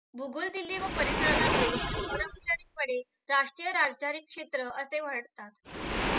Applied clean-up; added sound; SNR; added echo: classical method spectral subtraction.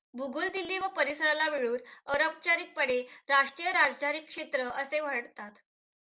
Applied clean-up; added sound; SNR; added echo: none; none; none; none.